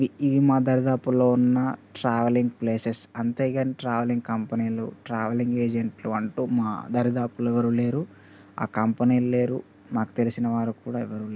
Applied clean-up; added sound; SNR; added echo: none; none; none; none.